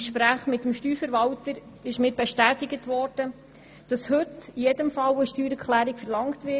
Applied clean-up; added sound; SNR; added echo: none; none; none; none.